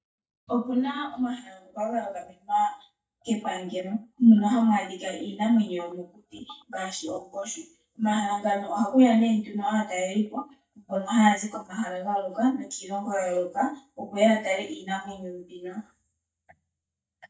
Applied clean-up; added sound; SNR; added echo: neural mask model DeepFilterNet 3.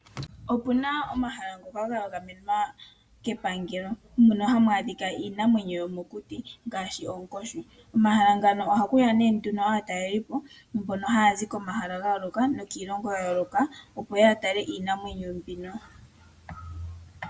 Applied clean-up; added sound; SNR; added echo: none; none; none; none.